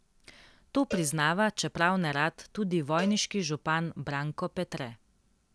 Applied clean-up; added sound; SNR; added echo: none; Cowbell; 17 dB; none.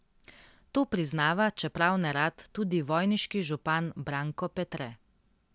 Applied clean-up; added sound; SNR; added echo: none; none; none; none.